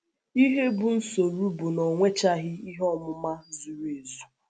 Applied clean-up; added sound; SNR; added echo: none; none; none; none.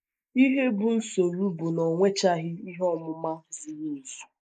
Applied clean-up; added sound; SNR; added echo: neural mask model Resemble Enhance denoiser.